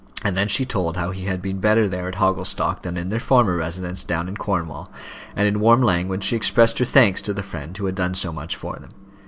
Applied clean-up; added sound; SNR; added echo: none; none; none; none.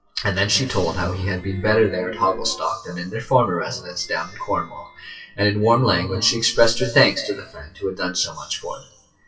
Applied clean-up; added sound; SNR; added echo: classical method WPE with log-MMSE.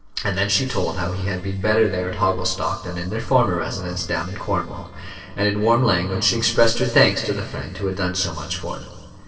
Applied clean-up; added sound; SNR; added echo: neural separator model SepFormer DNS4.